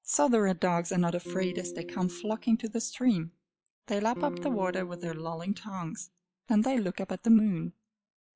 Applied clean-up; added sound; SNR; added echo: classical method log-MMSE.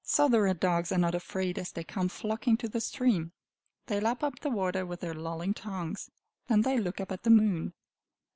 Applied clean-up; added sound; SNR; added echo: none; none; none; none.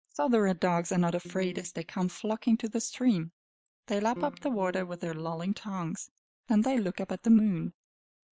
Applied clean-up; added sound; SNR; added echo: neural mask model DeepFilterNet 3.